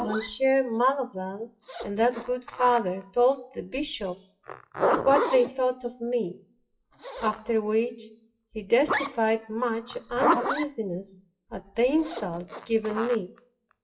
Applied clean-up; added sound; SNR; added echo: classical method WPE with log-MMSE.